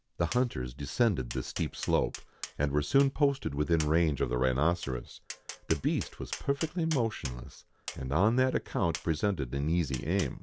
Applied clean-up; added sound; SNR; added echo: none; Tap; 17 dB; none.